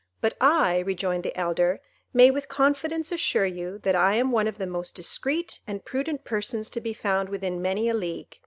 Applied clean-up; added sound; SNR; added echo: none; none; none; none.